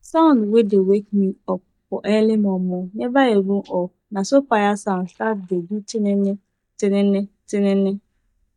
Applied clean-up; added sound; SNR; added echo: neural mask model DeepFilterNet 3.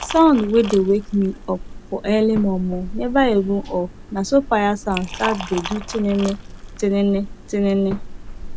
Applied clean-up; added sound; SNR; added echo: none; Liquid; 11 dB; none.